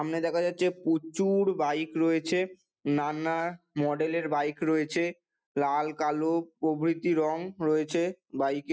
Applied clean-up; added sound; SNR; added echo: none; none; none; none.